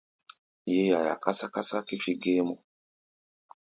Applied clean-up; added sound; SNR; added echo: none; none; none; none.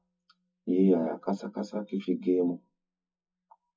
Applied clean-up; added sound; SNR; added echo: classical method WPE with log-MMSE.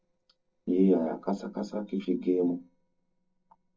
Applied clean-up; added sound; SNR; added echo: neural separator model SepFormer DNS4.